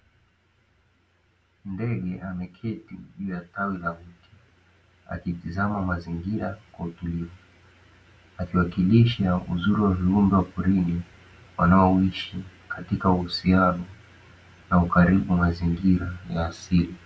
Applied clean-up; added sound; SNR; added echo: none; none; none; none.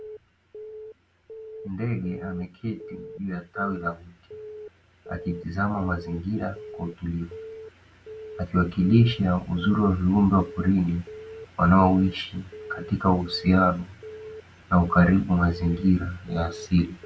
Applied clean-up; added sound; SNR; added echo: none; Alarm / Keyboard (musical); 17 dB; none.